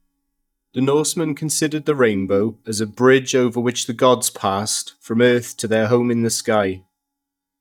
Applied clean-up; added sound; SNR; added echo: neural mask model DeepFilterNet 3.